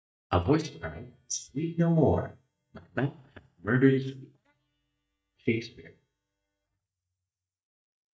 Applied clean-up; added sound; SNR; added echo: neural mask model DeepFilterNet 3.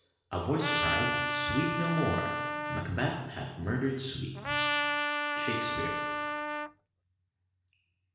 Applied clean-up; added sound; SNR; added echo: none; Trumpet; 0 dB; reverberation time 1.1 s.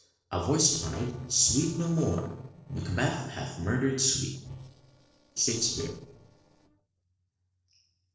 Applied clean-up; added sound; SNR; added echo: neural separator model SepFormer DNS4.